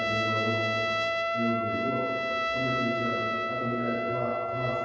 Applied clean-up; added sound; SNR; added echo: none; Trumpet; -3 dB; reverberation time 1.9 s.